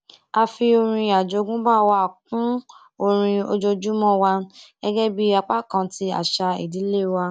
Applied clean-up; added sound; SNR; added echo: none; none; none; none.